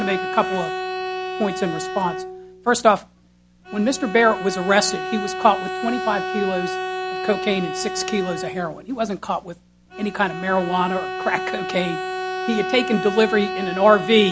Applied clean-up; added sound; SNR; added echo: none; Bowed string instrument; 6 dB; none.